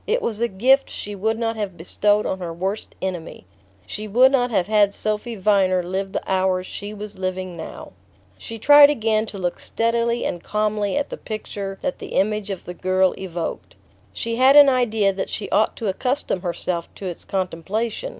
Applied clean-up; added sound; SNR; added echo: none; none; none; none.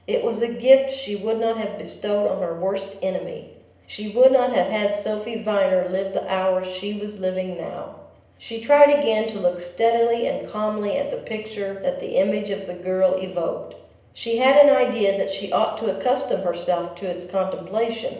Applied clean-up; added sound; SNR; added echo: none; none; none; reverberation time 0.8 s.